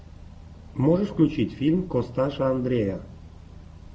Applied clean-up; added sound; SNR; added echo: none; none; none; none.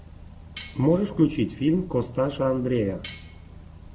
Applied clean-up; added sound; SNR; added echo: none; Cutlery, silverware; 14 dB; none.